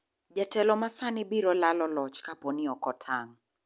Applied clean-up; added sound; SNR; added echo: none; none; none; none.